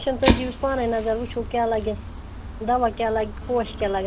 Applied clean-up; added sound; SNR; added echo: none; Fire; 4 dB; none.